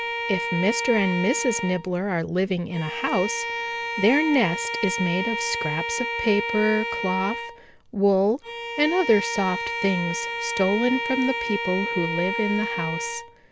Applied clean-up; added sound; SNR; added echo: none; Bowed string instrument; 4 dB; none.